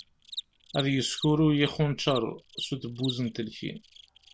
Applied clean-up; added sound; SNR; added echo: none; Cricket; 14 dB; none.